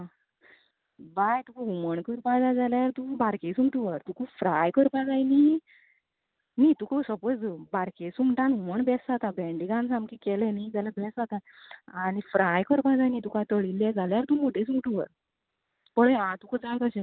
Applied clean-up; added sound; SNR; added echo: none; none; none; none.